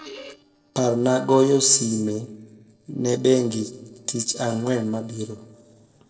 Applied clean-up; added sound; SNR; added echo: neural separator model SepFormer DNS4.